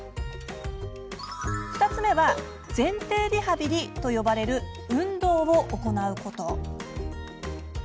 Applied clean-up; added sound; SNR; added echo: none; Cowbell; 13 dB; none.